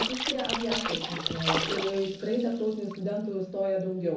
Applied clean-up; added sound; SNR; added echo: none; Splash, splatter; 3 dB; reverberation time 0.5 s.